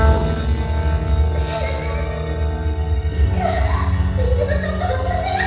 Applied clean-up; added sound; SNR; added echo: neural separator model SepFormer DNS4.